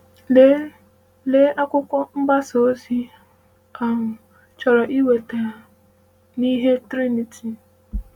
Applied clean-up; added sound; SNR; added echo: none; none; none; none.